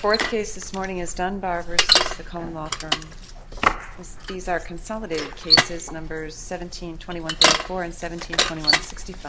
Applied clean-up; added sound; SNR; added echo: none; Bicycle; -3 dB; none.